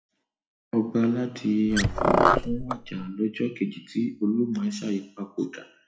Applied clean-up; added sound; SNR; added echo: classical method WPE with log-MMSE.